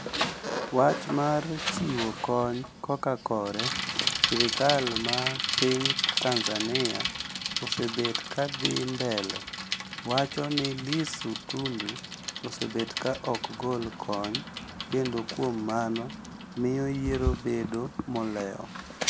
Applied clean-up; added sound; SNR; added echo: none; Bicycle; 2 dB; none.